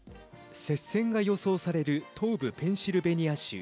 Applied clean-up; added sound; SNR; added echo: none; none; none; none.